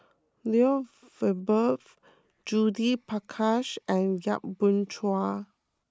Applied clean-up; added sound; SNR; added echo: neural mask model Resemble Enhance denoiser.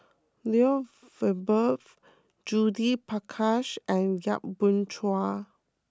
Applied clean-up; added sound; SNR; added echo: none; none; none; none.